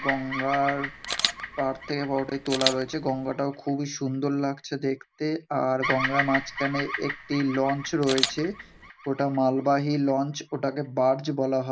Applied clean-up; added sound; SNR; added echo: none; Bird vocalization, bird call, bird song + Camera; 7 dB; none.